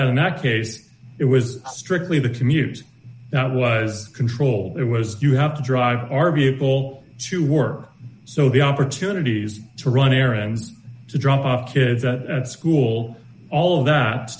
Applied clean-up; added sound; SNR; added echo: none; none; none; none.